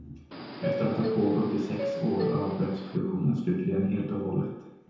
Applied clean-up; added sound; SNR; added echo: none; Subway, metro, underground; 5 dB; reverberation time 0.9 s.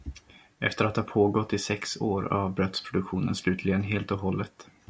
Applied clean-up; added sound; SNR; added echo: none; none; none; none.